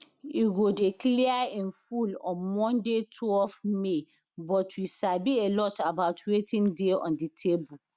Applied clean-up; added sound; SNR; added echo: none; none; none; none.